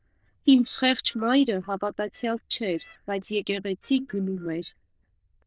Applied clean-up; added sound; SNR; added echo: neural diffusion model UNIVERSE++.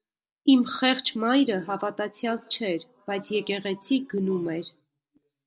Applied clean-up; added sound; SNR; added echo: none; none; none; none.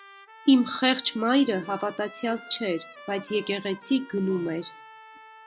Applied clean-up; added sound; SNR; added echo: none; Trumpet; 20 dB; none.